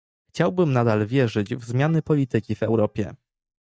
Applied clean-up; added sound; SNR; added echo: neural mask model DeepFilterNet 3.